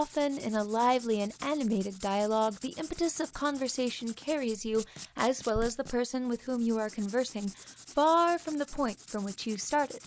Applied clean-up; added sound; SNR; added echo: none; Writing; 19 dB; none.